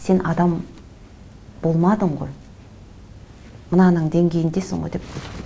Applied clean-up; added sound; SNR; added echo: none; none; none; none.